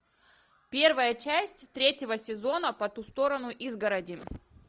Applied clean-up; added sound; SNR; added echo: none; none; none; none.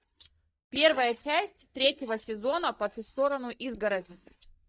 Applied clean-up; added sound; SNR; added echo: neural mask model DeepFilterNet 3.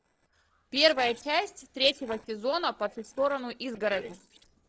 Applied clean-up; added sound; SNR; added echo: neural separator model SepFormer DNS4.